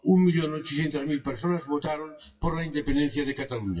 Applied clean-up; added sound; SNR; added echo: classical method WPE with log-MMSE.